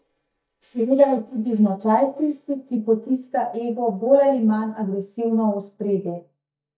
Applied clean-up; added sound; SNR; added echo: neural mask model DeepFilterNet 3.